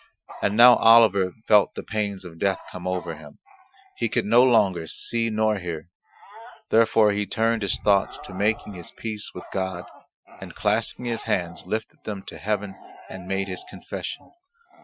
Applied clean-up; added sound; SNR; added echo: classical method Wiener filter.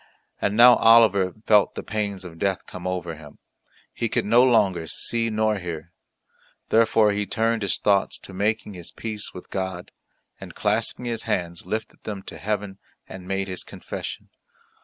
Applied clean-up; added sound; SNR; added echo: none; none; none; none.